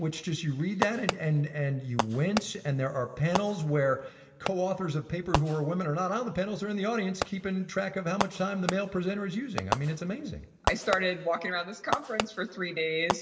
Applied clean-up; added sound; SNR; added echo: none; Fireworks; 7 dB; reverberation time 2.2 s.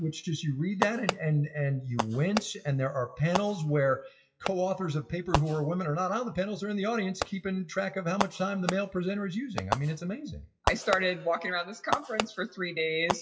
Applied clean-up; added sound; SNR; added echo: classical method WPE with log-MMSE.